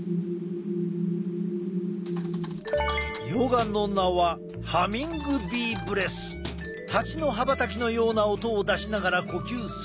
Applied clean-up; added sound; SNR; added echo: none; Thump, thud; 18 dB; none.